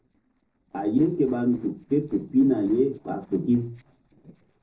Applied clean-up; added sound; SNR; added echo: neural separator model SepFormer DNS4.